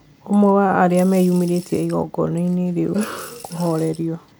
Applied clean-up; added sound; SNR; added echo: none; Coin (dropping) / Glass + Cough; 19 dB; none.